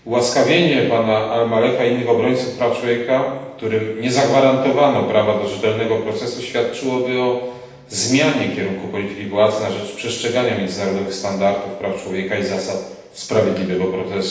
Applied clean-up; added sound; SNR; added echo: none; none; none; reverberation time 0.9 s.